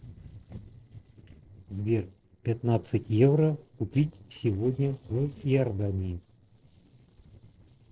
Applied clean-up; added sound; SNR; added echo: neural separator model SepFormer DNS4.